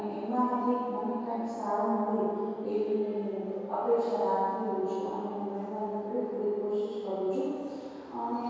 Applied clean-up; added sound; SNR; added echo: none; none; none; reverberation time 2.2 s.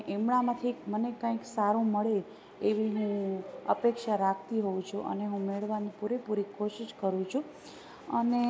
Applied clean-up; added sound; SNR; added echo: none; none; none; none.